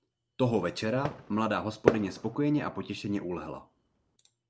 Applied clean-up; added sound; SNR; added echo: none; Fireworks; 4 dB; none.